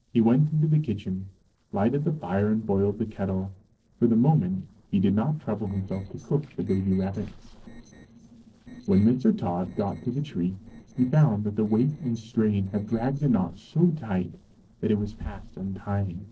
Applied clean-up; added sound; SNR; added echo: neural separator model SepFormer DNS4.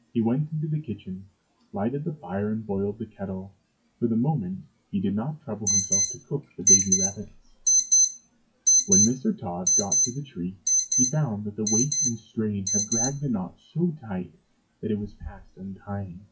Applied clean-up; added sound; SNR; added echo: classical method WPE with log-MMSE.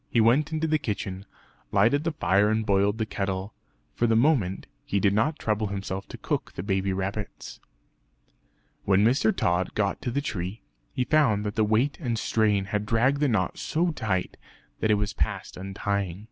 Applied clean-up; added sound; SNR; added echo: none; none; none; none.